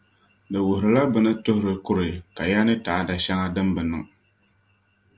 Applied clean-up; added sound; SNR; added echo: none; none; none; none.